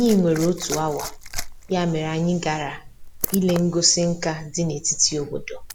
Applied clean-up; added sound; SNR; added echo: none; Liquid; 11 dB; none.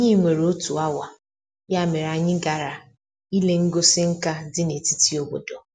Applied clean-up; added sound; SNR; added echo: none; none; none; none.